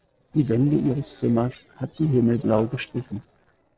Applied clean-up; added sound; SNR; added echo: neural separator model SepFormer DNS4.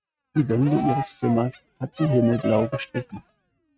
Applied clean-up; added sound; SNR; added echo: neural mask model RNNoise.